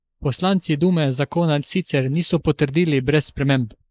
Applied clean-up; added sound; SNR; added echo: neural mask model Resemble Enhance denoiser.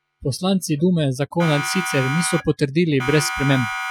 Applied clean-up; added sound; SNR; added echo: classical method Wiener filter.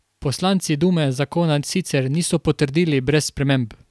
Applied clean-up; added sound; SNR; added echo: none; none; none; none.